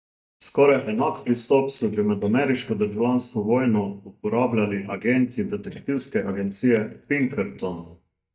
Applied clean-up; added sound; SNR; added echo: neural mask model DeepFilterNet 3.